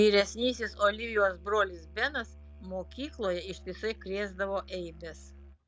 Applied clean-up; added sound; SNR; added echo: none; Musical instrument; 18 dB; none.